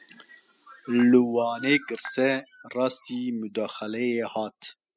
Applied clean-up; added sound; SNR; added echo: classical method spectral subtraction.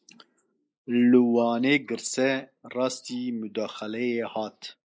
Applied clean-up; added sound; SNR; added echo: neural mask model Resemble Enhance denoiser.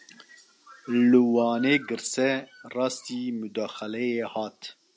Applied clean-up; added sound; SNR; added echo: none; none; none; none.